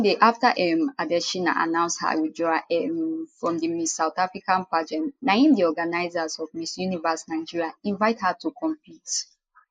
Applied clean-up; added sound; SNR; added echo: neural mask model Resemble Enhance denoiser.